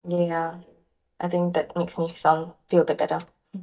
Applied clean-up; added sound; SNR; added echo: neural mask model DeepFilterNet 3.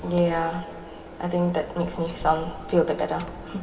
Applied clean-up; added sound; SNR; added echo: none; Squeak; 14 dB; reverberation time 2.0 s.